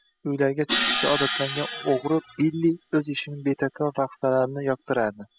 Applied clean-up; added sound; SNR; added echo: classical method spectral subtraction.